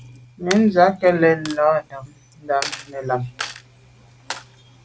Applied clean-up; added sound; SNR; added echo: none; Coin (dropping); 15 dB; none.